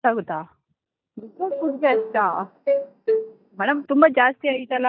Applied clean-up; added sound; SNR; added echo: neural mask model DeepFilterNet 3.